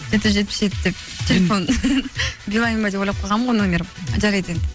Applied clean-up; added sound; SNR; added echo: none; none; none; none.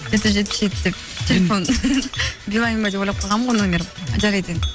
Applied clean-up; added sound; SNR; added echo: none; Cutlery, silverware + Chink, clink; 14 dB; none.